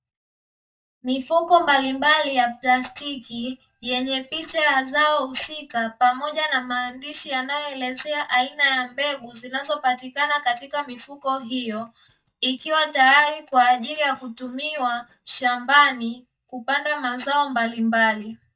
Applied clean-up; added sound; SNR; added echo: neural mask model DeepFilterNet 3.